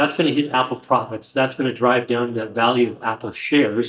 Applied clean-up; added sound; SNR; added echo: neural mask model DeepFilterNet 3.